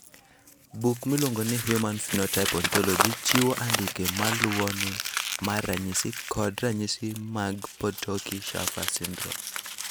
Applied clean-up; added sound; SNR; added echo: none; Crumpling, crinkling; 3 dB; none.